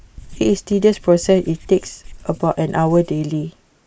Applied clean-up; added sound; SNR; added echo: neural mask model Resemble Enhance denoiser.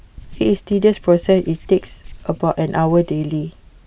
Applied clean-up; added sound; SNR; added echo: none; Writing; 19 dB; none.